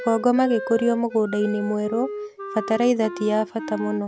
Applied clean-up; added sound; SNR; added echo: none; Wind instrument, woodwind instrument; 11 dB; none.